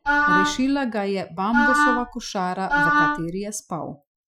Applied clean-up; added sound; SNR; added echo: classical method Wiener filter.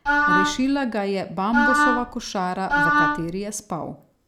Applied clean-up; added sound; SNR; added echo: none; Wind instrument, woodwind instrument; -4 dB; none.